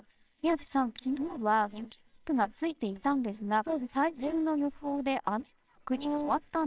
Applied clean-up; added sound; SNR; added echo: neural separator model SepFormer WHAMR!.